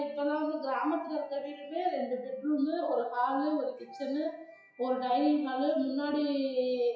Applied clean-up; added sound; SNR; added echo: classical method WPE with log-MMSE.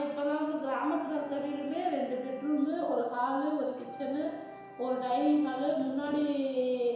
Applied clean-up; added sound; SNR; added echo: none; Wind instrument, woodwind instrument; 19 dB; reverberation time 1.0 s.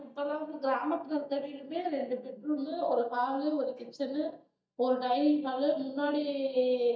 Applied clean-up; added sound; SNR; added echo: neural mask model DeepFilterNet 3.